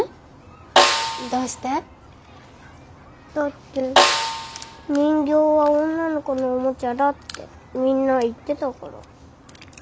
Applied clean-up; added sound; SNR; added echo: none; Snare drum; 0 dB; none.